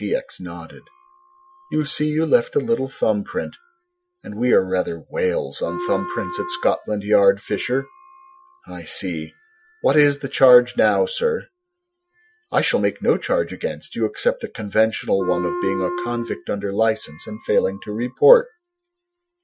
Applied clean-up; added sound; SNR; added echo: classical method Wiener filter.